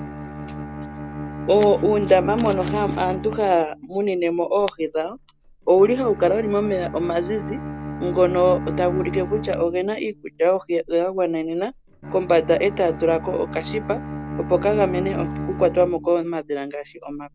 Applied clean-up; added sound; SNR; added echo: none; Bowed string instrument; 10 dB; none.